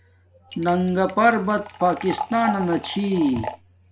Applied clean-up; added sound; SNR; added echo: none; Liquid; 11 dB; none.